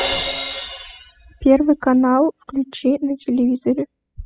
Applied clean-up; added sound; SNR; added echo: classical method spectral subtraction.